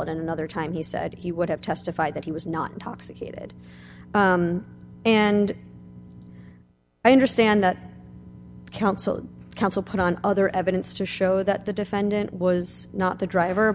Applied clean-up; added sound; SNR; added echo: none; none; none; none.